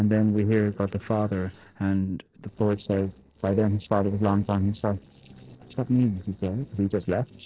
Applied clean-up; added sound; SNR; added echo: neural separator model SepFormer DNS4.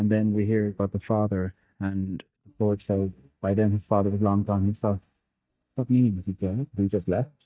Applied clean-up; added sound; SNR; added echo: neural mask model DeepFilterNet 3.